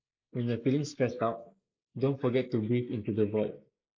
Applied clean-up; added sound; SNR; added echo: neural mask model Resemble Enhance denoiser.